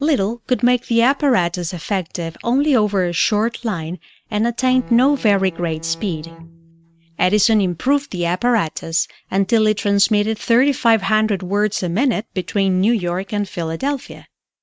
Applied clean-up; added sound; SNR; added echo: neural mask model RNNoise.